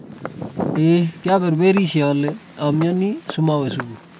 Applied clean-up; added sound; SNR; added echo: none; Walk, footsteps; 12 dB; none.